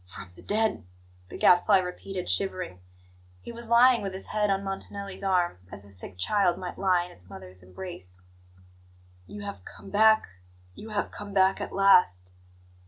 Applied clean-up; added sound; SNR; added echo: none; none; none; none.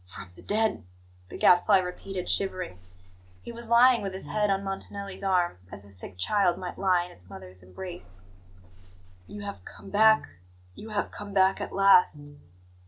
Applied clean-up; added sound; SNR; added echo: none; Brass instrument + Bus / Engine; 18 dB; none.